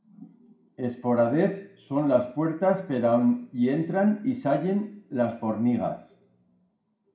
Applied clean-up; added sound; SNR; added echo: none; none; none; reverberation time 0.5 s.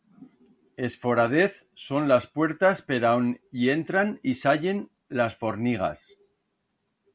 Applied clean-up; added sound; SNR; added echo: none; none; none; none.